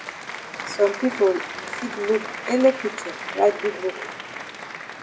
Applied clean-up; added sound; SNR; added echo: none; Applause; 9 dB; reverberation time 0.4 s.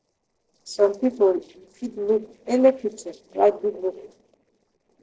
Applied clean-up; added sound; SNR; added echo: neural separator model SepFormer DNS4.